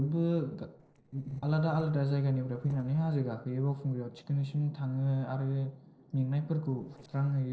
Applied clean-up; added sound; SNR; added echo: neural separator model SepFormer DNS4.